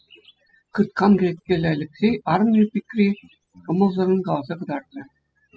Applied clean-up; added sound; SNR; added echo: classical method spectral subtraction.